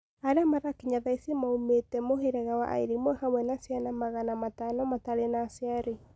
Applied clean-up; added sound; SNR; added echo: none; none; none; none.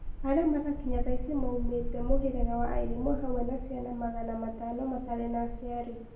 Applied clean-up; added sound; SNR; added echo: none; Wind; 0 dB; reverberation time 0.7 s.